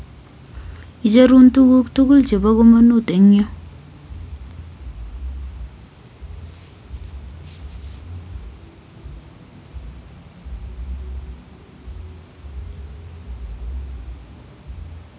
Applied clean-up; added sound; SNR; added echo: none; none; none; none.